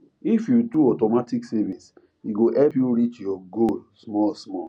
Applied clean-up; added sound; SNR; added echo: none; none; none; none.